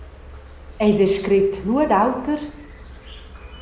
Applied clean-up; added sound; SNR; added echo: none; Insect; 18 dB; none.